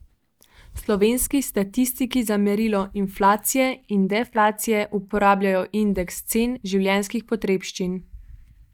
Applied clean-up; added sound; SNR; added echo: neural mask model DeepFilterNet 3.